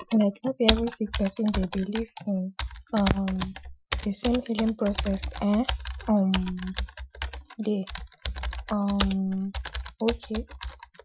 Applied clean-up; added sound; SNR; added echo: classical method Wiener filter.